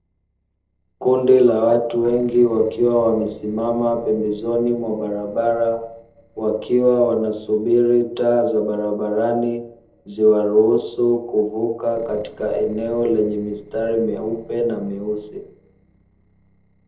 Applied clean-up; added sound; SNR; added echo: neural separator model SepFormer DNS4.